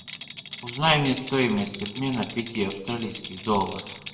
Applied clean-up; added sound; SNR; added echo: none; Rattle; 13 dB; reverberation time 0.7 s.